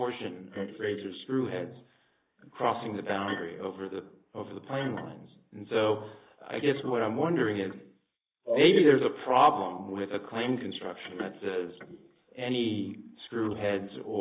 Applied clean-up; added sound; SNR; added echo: neural mask model Resemble Enhance denoiser.